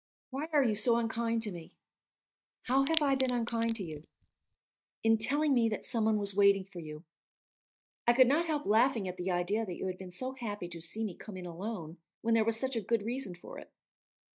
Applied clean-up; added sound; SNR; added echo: neural mask model DeepFilterNet 3.